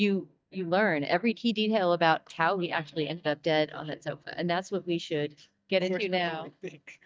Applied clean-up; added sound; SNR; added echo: neural mask model DeepFilterNet 3.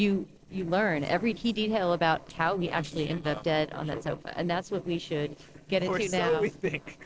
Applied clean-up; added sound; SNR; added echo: neural separator model SepFormer DNS4.